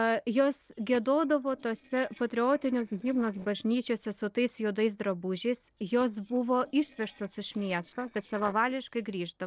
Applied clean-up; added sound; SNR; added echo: neural separator model SepFormer DNS4.